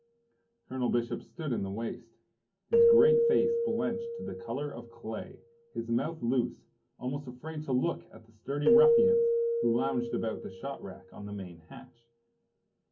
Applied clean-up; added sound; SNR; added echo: none; Keyboard (musical); -3 dB; reverberation time 0.3 s.